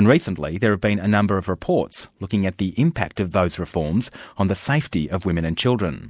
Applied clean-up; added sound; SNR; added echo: none; none; none; none.